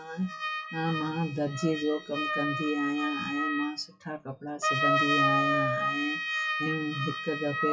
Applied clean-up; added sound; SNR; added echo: classical method WPE with log-MMSE.